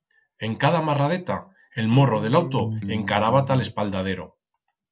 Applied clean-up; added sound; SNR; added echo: none; Electric guitar; 8 dB; none.